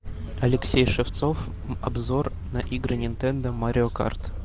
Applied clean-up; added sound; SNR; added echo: none; none; none; none.